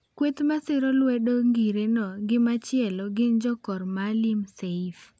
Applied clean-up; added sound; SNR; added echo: none; none; none; none.